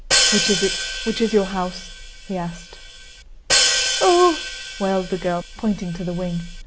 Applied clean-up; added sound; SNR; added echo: none; Hi-hat; 1 dB; none.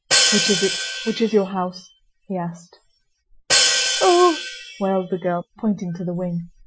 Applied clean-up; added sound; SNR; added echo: classical method Wiener filter.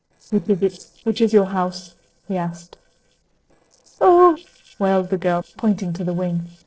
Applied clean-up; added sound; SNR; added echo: neural separator model SepFormer DNS4.